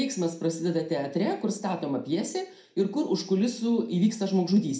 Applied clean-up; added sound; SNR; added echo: none; none; none; reverberation time 0.4 s.